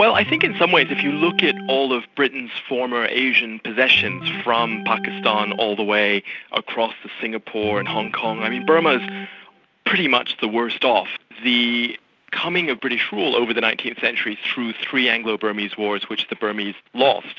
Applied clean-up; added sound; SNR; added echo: none; Organ; 14 dB; none.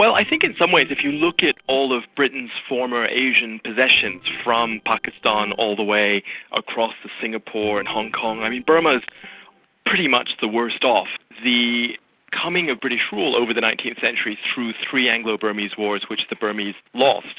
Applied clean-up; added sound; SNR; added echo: neural separator model SepFormer DNS4.